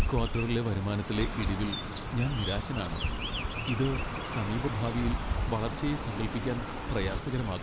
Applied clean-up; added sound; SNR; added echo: none; Chirp, tweet; 1 dB; none.